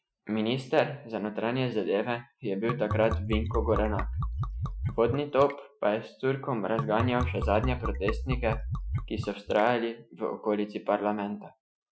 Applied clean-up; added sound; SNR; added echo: classical method Wiener filter.